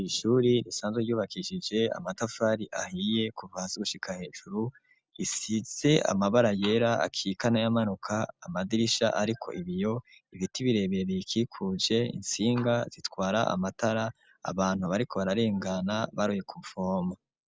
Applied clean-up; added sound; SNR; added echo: none; none; none; none.